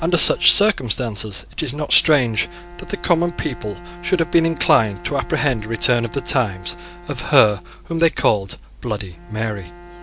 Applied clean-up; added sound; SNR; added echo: none; Bowed string instrument; 20 dB; none.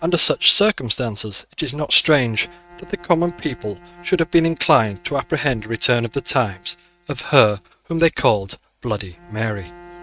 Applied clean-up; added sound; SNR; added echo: neural mask model RNNoise.